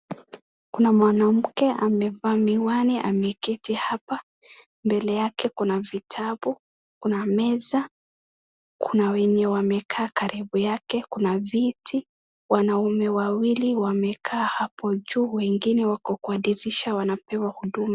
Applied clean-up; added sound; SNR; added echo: none; none; none; none.